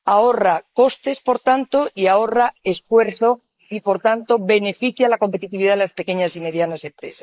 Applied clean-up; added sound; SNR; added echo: neural mask model Resemble Enhance denoiser.